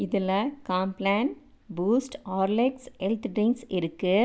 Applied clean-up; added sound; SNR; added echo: none; none; none; none.